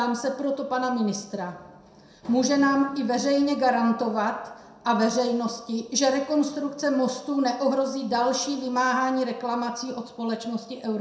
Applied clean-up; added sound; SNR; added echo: none; none; none; reverberation time 0.6 s.